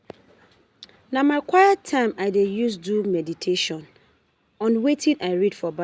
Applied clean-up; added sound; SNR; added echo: none; none; none; none.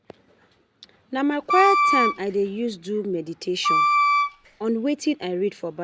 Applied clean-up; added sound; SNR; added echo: none; Wind instrument, woodwind instrument; -4 dB; none.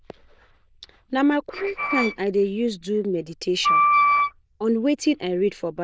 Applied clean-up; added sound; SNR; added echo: neural diffusion model UNIVERSE++.